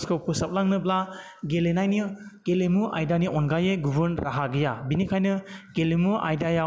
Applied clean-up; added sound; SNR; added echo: none; none; none; none.